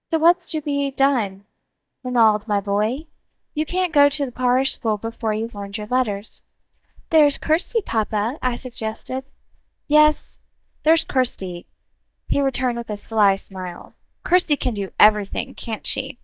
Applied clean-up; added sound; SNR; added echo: neural mask model DeepFilterNet 3.